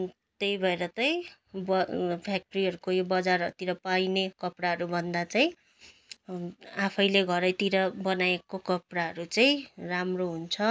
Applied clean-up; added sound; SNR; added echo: none; none; none; none.